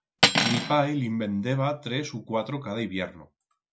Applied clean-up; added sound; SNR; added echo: none; Cutlery, silverware; -1 dB; none.